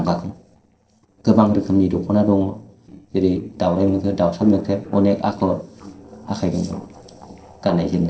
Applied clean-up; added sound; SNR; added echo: neural separator model SepFormer DNS4.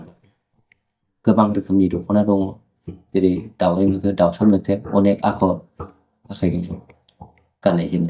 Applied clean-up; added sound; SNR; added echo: neural mask model DeepFilterNet 3.